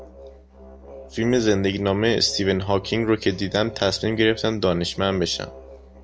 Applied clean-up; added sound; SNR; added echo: none; Musical instrument; 19 dB; none.